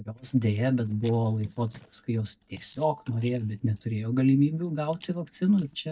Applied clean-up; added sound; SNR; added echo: neural mask model DeepFilterNet 3.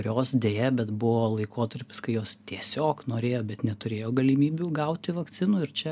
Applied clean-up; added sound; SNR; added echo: none; none; none; none.